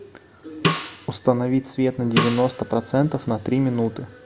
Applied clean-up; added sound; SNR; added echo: none; Snare drum; 5 dB; none.